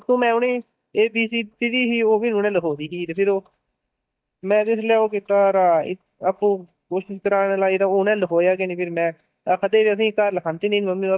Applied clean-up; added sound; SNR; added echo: neural mask model DeepFilterNet 3.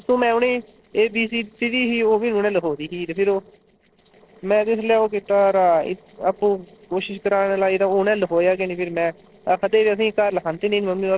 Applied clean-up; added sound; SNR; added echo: neural separator model SepFormer DNS4.